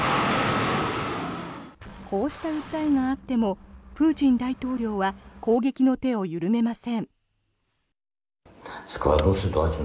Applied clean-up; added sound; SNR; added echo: none; none; none; none.